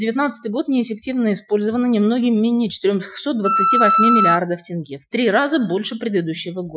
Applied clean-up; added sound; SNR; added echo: classical method Wiener filter.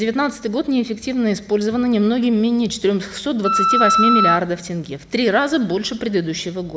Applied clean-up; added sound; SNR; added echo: none; Wind instrument, woodwind instrument; -2 dB; none.